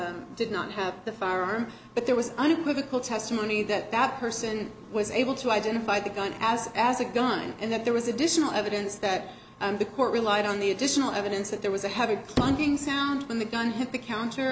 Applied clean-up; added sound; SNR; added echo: none; none; none; none.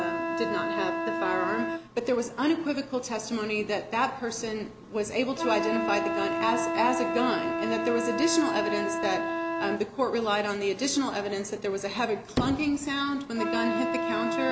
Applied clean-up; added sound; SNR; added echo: none; Wind instrument, woodwind instrument; 3 dB; none.